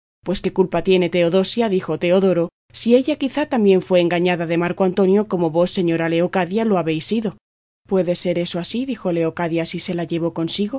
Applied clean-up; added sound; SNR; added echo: none; none; none; none.